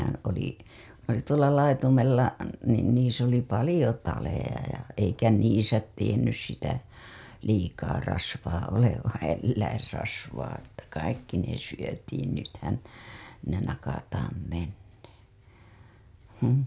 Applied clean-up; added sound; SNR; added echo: none; none; none; none.